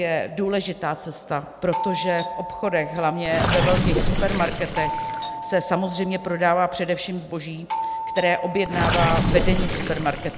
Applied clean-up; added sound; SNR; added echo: none; Gurgling + Doorbell; 2 dB; none.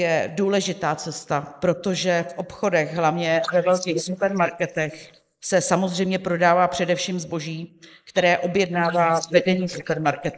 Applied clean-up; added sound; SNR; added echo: neural mask model Resemble Enhance denoiser.